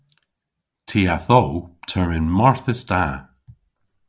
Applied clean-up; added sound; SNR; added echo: none; none; none; none.